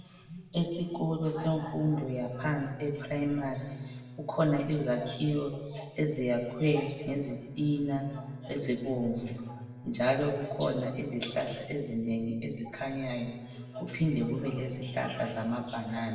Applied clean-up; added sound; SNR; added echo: none; Bowed string instrument; 17 dB; reverberation time 1.2 s.